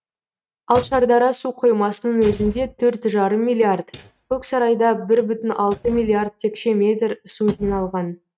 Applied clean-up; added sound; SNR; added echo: neural mask model RNNoise.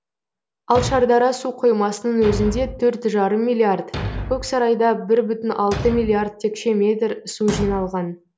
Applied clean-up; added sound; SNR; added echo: none; Thump, thud; 12 dB; none.